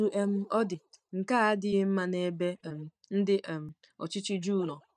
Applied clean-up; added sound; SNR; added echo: neural mask model DeepFilterNet 3.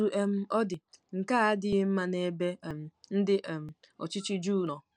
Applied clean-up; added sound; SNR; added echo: none; none; none; none.